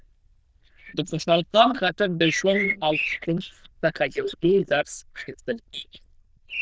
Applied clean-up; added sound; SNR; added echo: neural diffusion model UNIVERSE++.